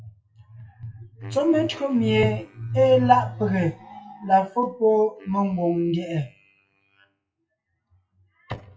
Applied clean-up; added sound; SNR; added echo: classical method WPE with log-MMSE.